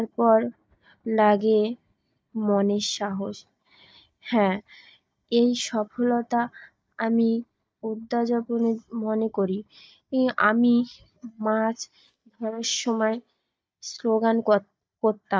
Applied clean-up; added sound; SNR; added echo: neural mask model DeepFilterNet 3.